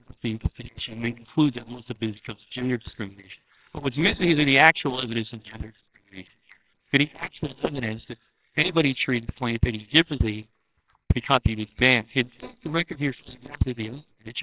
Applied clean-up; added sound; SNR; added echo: neural separator model SepFormer WHAMR!.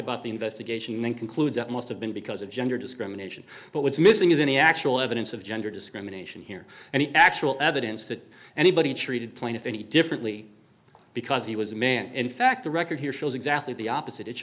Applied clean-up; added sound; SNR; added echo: none; none; none; none.